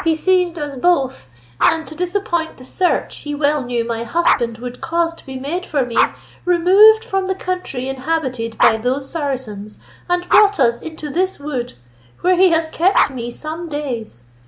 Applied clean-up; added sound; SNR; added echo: none; Dog; 8 dB; none.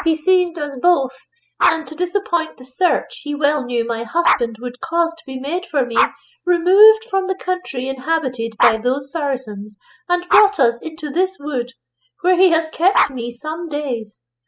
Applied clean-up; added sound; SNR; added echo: classical method spectral subtraction.